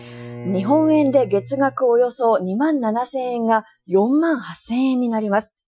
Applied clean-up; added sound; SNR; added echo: classical method Wiener filter.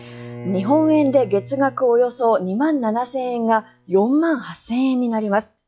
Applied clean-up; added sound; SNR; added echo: classical method log-MMSE.